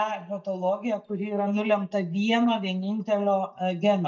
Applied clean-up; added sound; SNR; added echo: neural mask model DeepFilterNet 3.